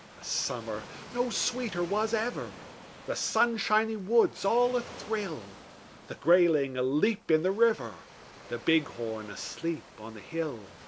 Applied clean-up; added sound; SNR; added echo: none; Waves, surf; 18 dB; none.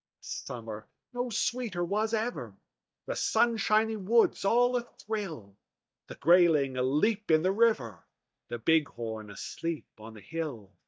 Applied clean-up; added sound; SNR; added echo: neural mask model DeepFilterNet 3.